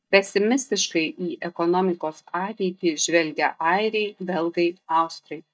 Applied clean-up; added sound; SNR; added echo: neural mask model DeepFilterNet 3.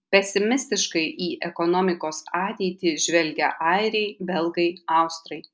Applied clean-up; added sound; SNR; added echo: none; none; none; none.